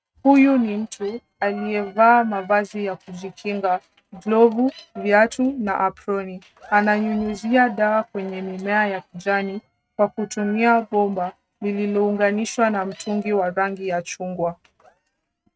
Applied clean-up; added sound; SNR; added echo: neural mask model RNNoise.